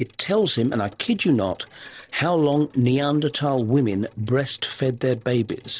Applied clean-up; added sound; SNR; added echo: neural separator model SepFormer DNS4.